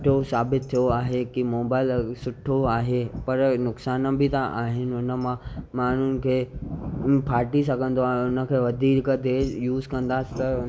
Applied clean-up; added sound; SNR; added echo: none; none; none; none.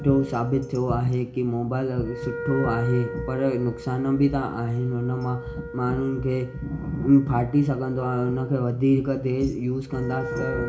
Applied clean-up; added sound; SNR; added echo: none; Wind instrument, woodwind instrument; 13 dB; reverberation time 0.4 s.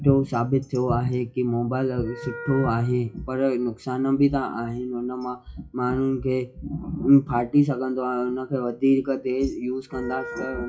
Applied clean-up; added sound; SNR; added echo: classical method WPE with log-MMSE.